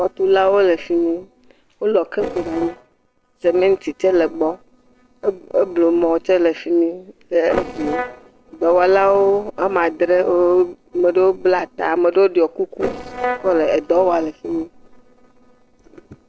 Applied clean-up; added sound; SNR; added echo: neural separator model SepFormer DNS4.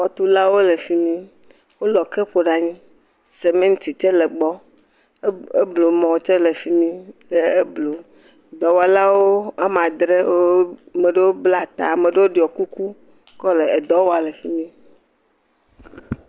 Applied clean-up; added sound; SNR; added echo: none; none; none; none.